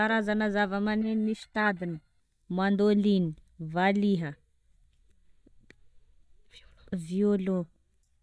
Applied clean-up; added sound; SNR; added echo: neural mask model DeepFilterNet 3.